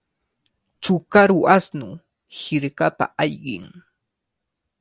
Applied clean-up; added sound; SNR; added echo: none; none; none; none.